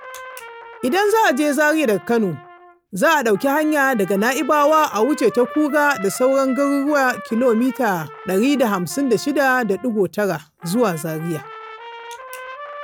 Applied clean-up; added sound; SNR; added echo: none; Trumpet; 17 dB; none.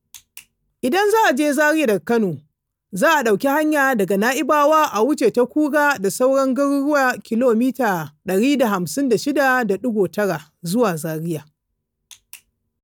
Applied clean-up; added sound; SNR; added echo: none; none; none; none.